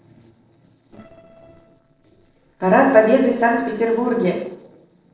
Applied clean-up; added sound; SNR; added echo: neural separator model SepFormer DNS4.